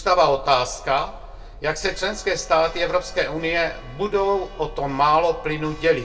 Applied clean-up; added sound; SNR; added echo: none; Church bell; 15 dB; reverberation time 0.2 s.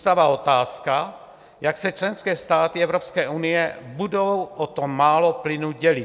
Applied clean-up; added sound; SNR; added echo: none; none; none; none.